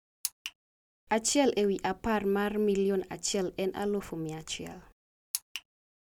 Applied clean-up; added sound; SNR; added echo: none; none; none; none.